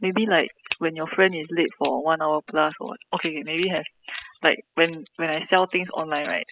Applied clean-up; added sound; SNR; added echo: classical method spectral subtraction.